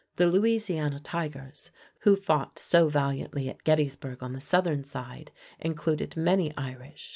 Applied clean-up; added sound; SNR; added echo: none; none; none; none.